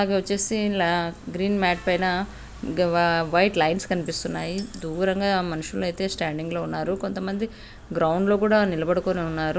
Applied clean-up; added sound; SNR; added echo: none; none; none; none.